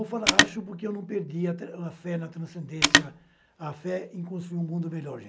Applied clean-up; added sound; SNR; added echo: none; Telephone; -4 dB; none.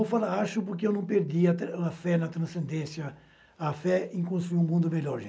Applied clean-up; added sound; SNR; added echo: none; none; none; none.